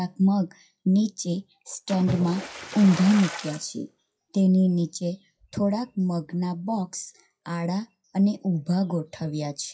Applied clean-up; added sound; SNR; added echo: classical method WPE with log-MMSE.